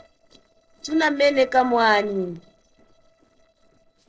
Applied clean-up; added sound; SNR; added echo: neural separator model SepFormer DNS4.